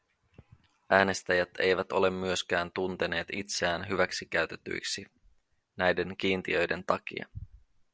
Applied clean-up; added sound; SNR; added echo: none; none; none; none.